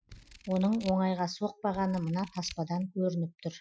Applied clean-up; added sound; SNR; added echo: classical method Wiener filter.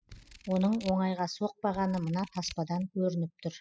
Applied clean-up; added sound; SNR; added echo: classical method spectral subtraction.